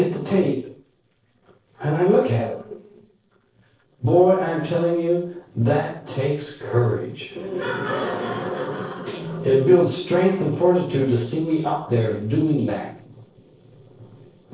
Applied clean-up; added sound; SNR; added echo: neural separator model SepFormer DNS4.